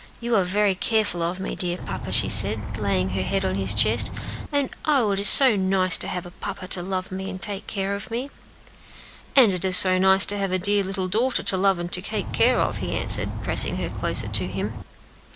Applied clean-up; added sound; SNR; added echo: none; Insect; 7 dB; none.